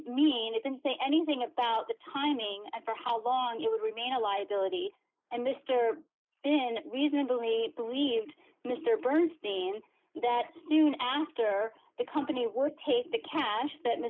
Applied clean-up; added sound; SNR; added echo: neural mask model Resemble Enhance denoiser.